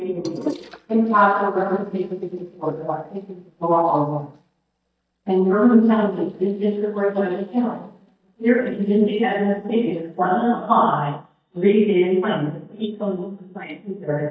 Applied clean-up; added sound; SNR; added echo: neural mask model DeepFilterNet 3.